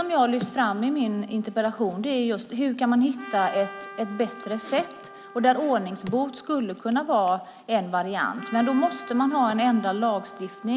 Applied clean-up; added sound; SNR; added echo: none; Trumpet; 19 dB; none.